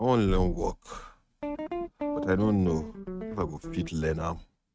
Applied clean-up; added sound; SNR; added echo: neural mask model RNNoise.